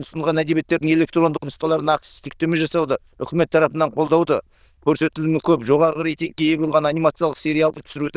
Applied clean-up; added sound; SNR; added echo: neural diffusion model UNIVERSE++.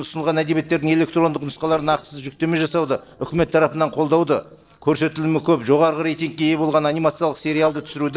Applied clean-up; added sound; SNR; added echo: neural separator model SepFormer DNS4.